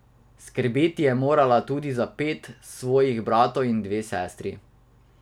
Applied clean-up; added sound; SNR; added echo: none; none; none; none.